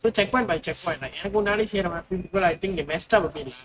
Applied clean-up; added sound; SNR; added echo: neural mask model RNNoise.